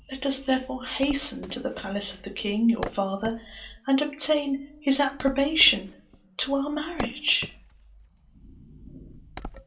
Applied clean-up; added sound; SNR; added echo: none; Wood; 16 dB; reverberation time 0.3 s.